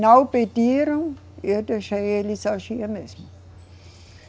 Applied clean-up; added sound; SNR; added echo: none; none; none; none.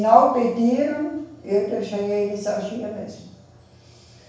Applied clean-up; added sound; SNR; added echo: none; none; none; reverberation time 0.7 s.